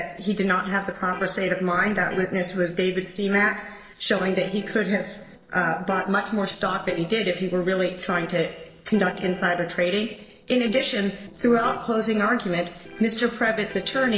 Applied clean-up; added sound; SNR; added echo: neural separator model SepFormer DNS4.